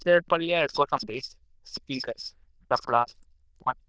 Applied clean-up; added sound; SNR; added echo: neural diffusion model UNIVERSE++.